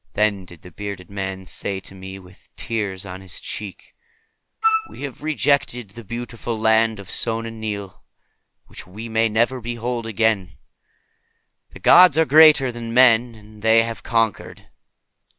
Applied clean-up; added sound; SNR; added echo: none; Wind instrument, woodwind instrument; 2 dB; none.